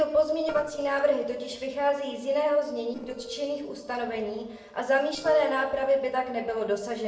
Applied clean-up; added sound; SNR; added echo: neural separator model SepFormer DNS4.